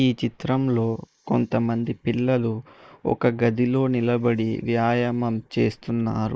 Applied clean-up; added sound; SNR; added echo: neural mask model Resemble Enhance denoiser.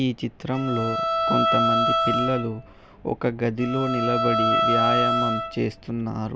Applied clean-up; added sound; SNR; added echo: none; Bowed string instrument; -2 dB; none.